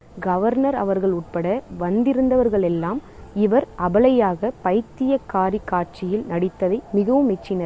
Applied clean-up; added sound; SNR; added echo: none; none; none; none.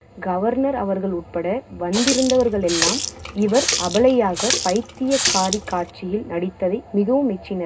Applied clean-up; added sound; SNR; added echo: none; Water tap, faucet; 4 dB; reverberation time 0.2 s.